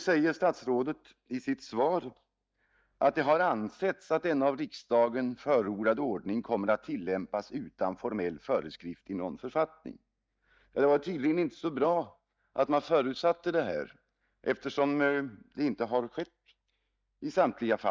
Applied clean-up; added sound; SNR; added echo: neural mask model DeepFilterNet 3.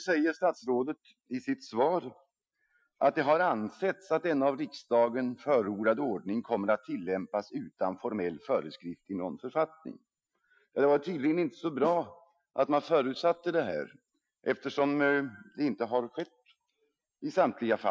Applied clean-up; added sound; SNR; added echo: classical method Wiener filter.